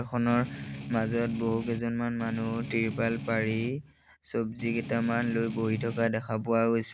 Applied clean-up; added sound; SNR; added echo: none; Strum; 9 dB; none.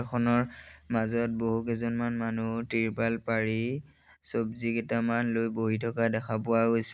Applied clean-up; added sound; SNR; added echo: none; none; none; none.